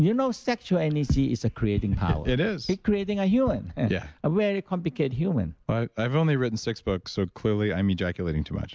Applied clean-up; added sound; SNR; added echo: none; none; none; none.